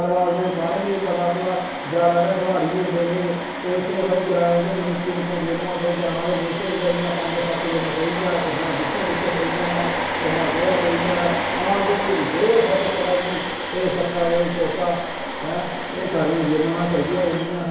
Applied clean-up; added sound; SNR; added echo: none; Domestic sounds, home sounds; 4 dB; reverberation time 1.0 s.